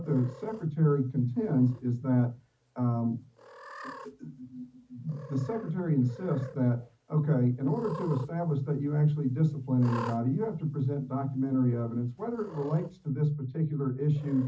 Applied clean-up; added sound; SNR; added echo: none; Cat; 19 dB; reverberation time 0.4 s.